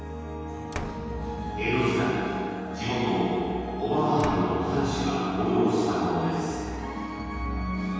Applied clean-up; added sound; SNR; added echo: none; Slam; 17 dB; reverberation time 2.2 s.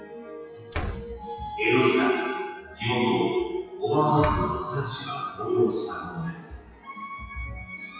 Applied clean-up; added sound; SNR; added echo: classical method WPE with log-MMSE.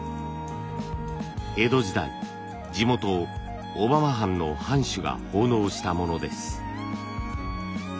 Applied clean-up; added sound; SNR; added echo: none; none; none; none.